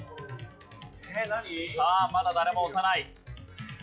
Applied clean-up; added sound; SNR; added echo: classical method log-MMSE.